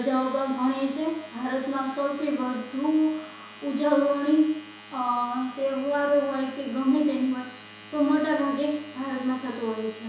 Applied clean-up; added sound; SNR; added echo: none; Domestic sounds, home sounds; 19 dB; reverberation time 0.7 s.